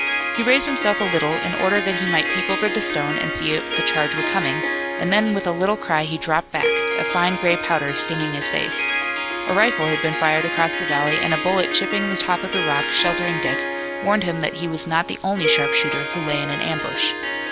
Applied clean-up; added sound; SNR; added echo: none; Harp; 1 dB; none.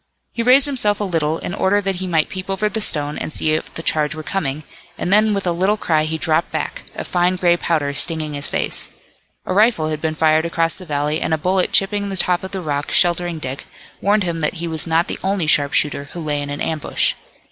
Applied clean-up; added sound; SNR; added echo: none; none; none; none.